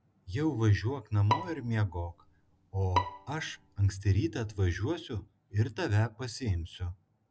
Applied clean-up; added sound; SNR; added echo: none; Bowed string instrument; 7 dB; none.